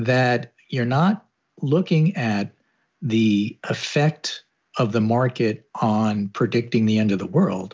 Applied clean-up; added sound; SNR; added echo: none; none; none; none.